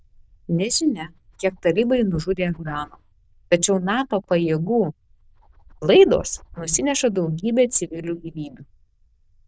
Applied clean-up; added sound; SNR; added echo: neural diffusion model UNIVERSE++.